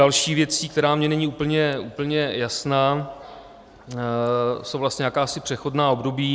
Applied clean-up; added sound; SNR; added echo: none; none; none; none.